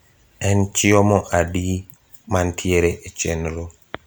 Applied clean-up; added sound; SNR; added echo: none; none; none; none.